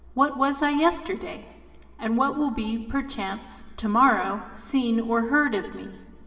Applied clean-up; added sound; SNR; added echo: none; none; none; reverberation time 1.9 s.